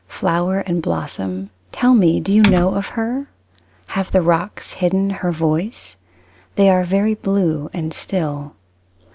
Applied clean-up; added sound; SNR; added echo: none; Typing; 4 dB; none.